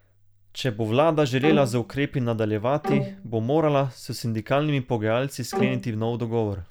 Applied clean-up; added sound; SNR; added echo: none; Bowed string instrument; 6 dB; none.